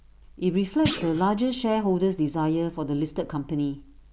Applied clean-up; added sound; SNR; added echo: none; Thump, thud; 8 dB; none.